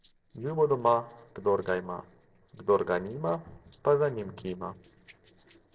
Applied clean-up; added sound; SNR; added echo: neural separator model SepFormer DNS4.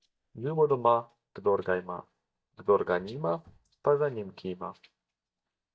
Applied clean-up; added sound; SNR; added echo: neural mask model DeepFilterNet 3.